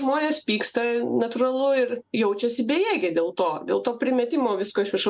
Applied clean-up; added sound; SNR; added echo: none; none; none; none.